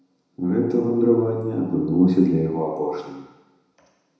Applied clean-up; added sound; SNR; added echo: none; none; none; reverberation time 1.0 s.